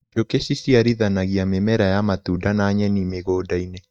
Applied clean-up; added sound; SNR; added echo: neural mask model DeepFilterNet 3.